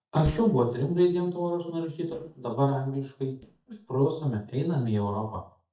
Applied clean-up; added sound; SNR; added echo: neural mask model DeepFilterNet 3.